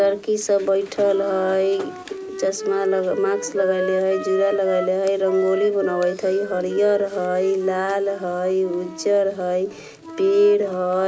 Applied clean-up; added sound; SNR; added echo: none; Wind instrument, woodwind instrument; 12 dB; none.